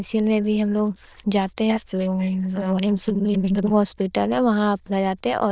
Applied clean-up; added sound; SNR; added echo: neural diffusion model UNIVERSE++.